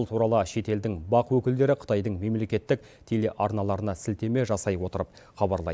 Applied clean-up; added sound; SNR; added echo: none; none; none; none.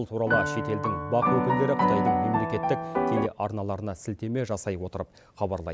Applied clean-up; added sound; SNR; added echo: none; Piano; -3 dB; none.